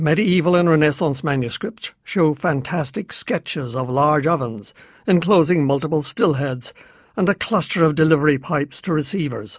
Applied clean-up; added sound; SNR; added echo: neural mask model Resemble Enhance denoiser.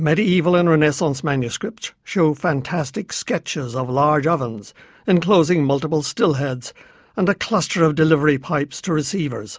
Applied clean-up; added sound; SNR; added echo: none; none; none; none.